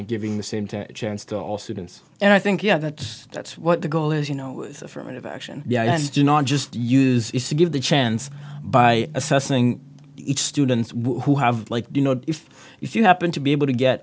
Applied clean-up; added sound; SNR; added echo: none; none; none; none.